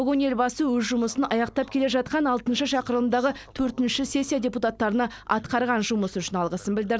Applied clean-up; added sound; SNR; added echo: none; none; none; none.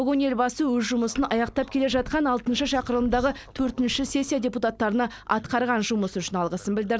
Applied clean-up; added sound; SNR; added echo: none; Glass; 17 dB; none.